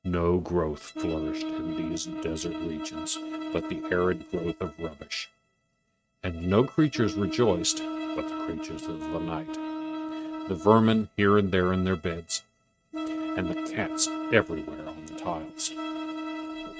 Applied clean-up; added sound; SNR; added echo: neural mask model RNNoise.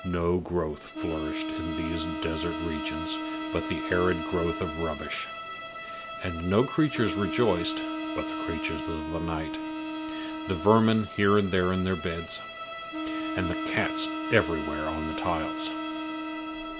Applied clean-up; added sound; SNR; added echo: none; Wind instrument, woodwind instrument + Bowed string instrument; 5 dB; none.